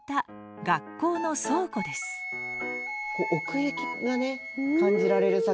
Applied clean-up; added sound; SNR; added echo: none; Wind instrument, woodwind instrument; 10 dB; none.